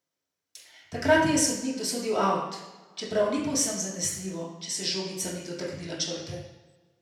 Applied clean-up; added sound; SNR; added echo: none; none; none; reverberation time 0.9 s.